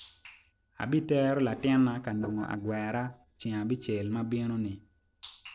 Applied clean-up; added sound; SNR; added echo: neural separator model SepFormer DNS4.